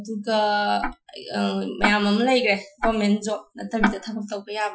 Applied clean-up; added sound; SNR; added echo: classical method Wiener filter.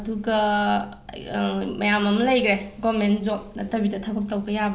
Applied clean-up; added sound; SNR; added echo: none; none; none; none.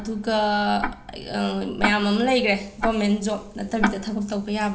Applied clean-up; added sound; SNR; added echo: none; Tick-tock; 9 dB; none.